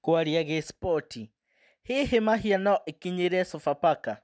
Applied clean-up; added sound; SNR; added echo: none; none; none; none.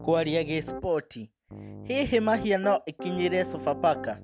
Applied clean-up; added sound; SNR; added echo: none; Piano; 12 dB; none.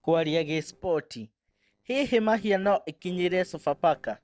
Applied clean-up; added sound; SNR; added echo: neural separator model SepFormer DNS4.